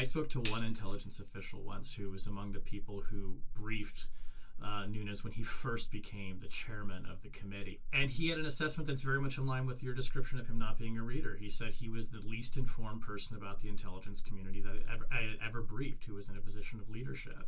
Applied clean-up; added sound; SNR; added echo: none; Tambourine; -1 dB; reverberation time 0.1 s.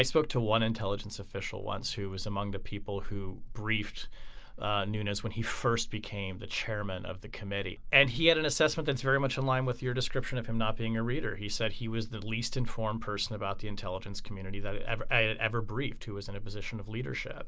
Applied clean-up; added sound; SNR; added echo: none; none; none; none.